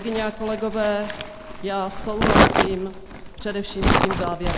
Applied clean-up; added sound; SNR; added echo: none; Crumpling, crinkling; -4 dB; none.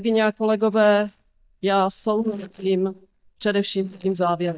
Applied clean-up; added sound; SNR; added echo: neural mask model DeepFilterNet 3.